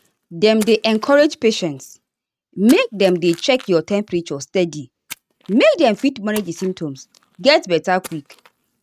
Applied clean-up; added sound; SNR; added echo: neural mask model RNNoise.